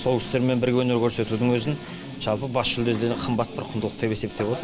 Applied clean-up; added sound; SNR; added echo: none; Guitar + Alarm; 18 dB; none.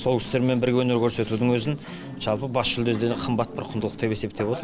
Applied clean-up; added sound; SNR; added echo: none; none; none; none.